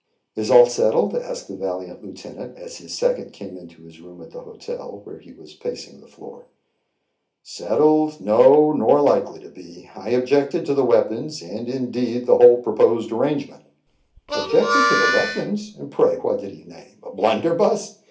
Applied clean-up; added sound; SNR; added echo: none; Harmonica; 1 dB; reverberation time 0.3 s.